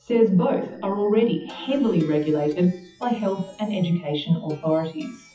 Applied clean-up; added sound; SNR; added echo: classical method WPE with log-MMSE.